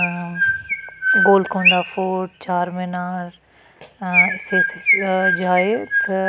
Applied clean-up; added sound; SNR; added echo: none; Chirp, tweet; 0 dB; none.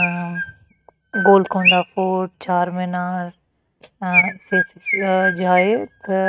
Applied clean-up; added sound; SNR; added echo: neural mask model RNNoise.